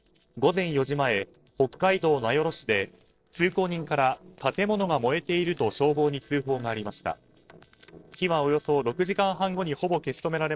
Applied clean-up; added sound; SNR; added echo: neural separator model SepFormer DNS4.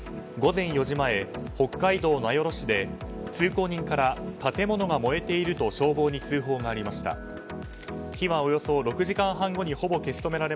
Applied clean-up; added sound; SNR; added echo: none; none; none; none.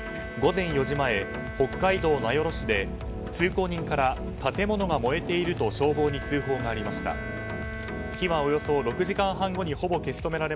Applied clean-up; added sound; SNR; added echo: none; Engine starting / Motorcycle + Bowed string instrument; 9 dB; none.